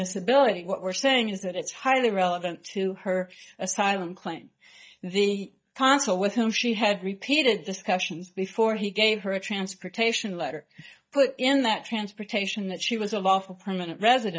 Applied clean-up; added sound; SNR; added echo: neural mask model DeepFilterNet 3.